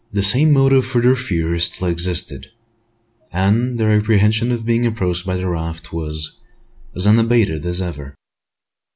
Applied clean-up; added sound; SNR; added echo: none; none; none; none.